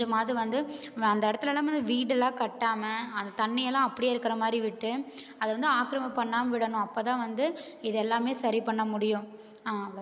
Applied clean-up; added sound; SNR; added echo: none; none; none; none.